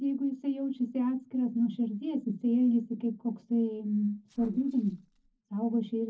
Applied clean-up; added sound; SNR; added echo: neural separator model SepFormer DNS4.